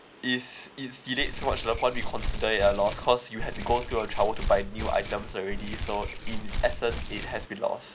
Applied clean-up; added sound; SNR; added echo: none; Keys jangling; 0 dB; none.